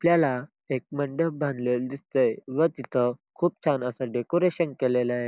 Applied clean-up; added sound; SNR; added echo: none; none; none; none.